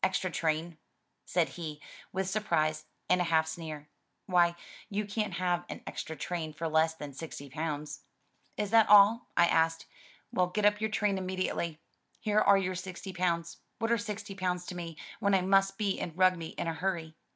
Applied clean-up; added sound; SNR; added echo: none; none; none; none.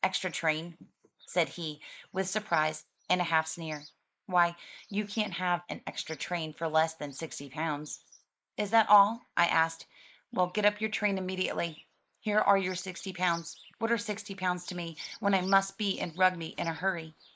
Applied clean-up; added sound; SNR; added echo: neural mask model Resemble Enhance denoiser.